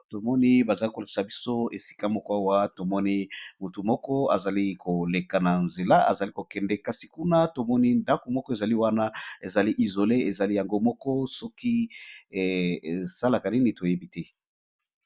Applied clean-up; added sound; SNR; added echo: none; none; none; none.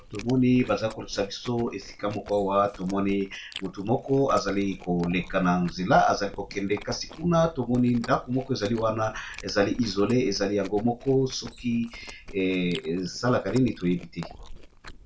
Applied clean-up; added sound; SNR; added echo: none; Chewing, mastication; 18 dB; reverberation time 0.2 s.